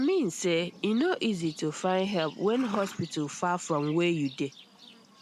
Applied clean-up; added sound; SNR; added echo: none; Livestock, farm animals, working animals; 20 dB; none.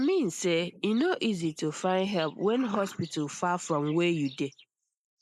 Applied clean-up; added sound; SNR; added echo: neural mask model Resemble Enhance denoiser.